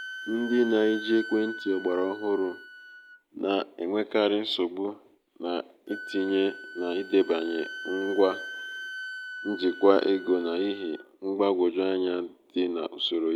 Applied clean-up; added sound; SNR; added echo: none; Wind instrument, woodwind instrument; 15 dB; none.